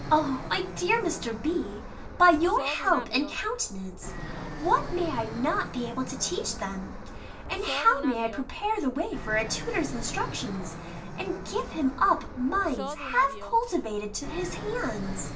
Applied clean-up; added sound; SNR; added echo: none; Fixed-wing aircraft, airplane; 9 dB; reverberation time 0.3 s.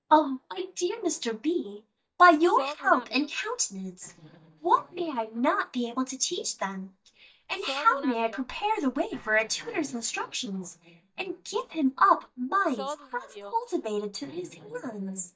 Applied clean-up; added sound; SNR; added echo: neural mask model DeepFilterNet 3.